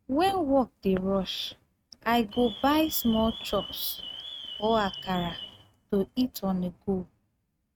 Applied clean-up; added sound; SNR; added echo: neural mask model RNNoise.